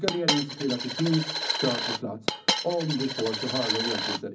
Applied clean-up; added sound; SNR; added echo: none; Coin (dropping); 0 dB; reverberation time 0.4 s.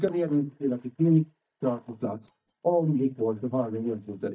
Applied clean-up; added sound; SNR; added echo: neural mask model DeepFilterNet 3.